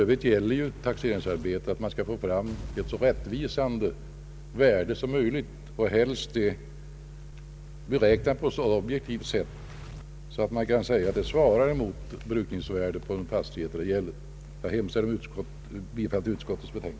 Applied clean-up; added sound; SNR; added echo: none; Explosion; 20 dB; none.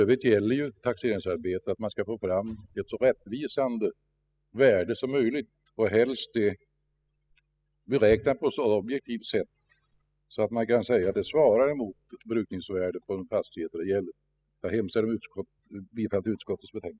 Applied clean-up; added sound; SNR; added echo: classical method spectral subtraction.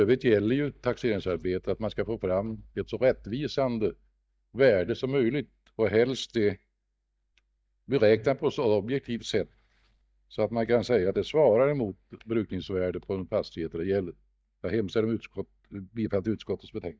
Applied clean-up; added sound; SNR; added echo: neural mask model DeepFilterNet 3.